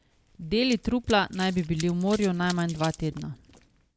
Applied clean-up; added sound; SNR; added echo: none; Run; 18 dB; none.